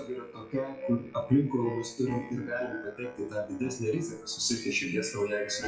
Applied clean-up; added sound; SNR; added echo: classical method WPE with log-MMSE.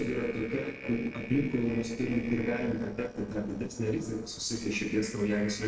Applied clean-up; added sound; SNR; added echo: neural separator model SepFormer DNS4.